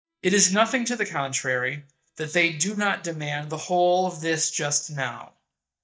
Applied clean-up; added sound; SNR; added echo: neural mask model DeepFilterNet 3.